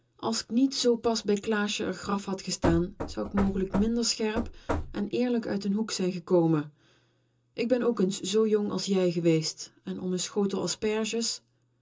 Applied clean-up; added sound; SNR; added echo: none; Knock / Wood; 6 dB; reverberation time 0.2 s.